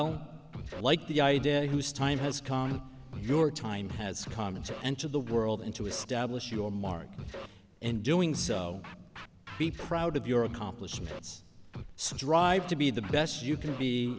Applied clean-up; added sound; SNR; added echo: none; Scratching (performance technique); 13 dB; none.